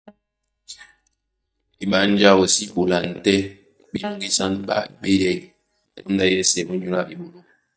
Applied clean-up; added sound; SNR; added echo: neural mask model DeepFilterNet 3.